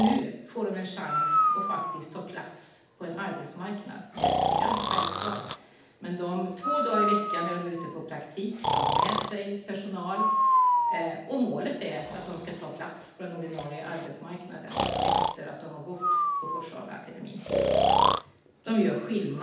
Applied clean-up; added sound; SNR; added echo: none; Breathing; -4 dB; reverberation time 0.8 s.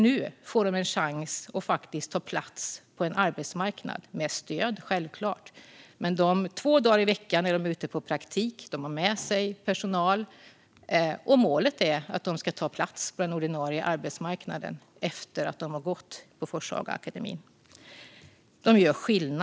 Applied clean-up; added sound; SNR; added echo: none; none; none; none.